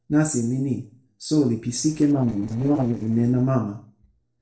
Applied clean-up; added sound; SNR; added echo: neural separator model SepFormer DNS4.